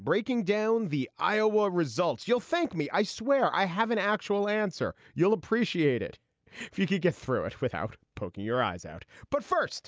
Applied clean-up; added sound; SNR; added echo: none; none; none; none.